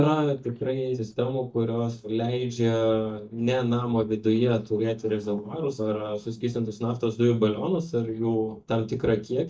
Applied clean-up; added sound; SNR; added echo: neural mask model DeepFilterNet 3.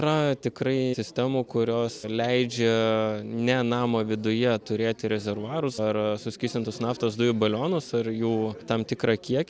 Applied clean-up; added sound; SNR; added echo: none; none; none; none.